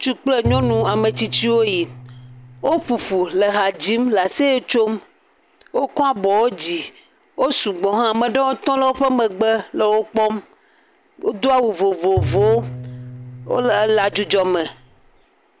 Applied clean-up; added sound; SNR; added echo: none; Bowed string instrument; 9 dB; none.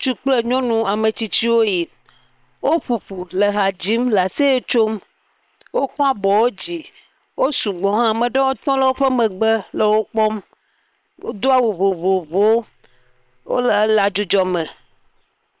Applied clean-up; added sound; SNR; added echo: neural separator model SepFormer WHAM!.